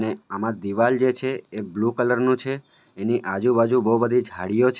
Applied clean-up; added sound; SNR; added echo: none; none; none; none.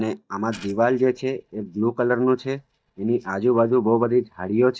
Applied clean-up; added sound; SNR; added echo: neural mask model DeepFilterNet 3.